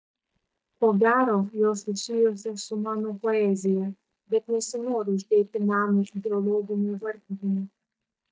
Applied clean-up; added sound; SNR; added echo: neural mask model DeepFilterNet 3.